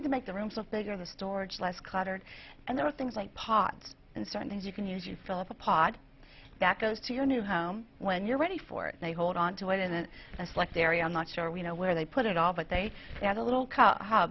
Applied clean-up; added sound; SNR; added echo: none; none; none; none.